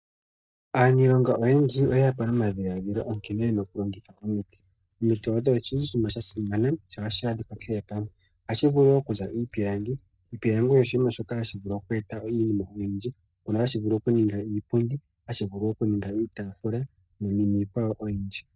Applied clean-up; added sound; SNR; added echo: neural mask model DeepFilterNet 3.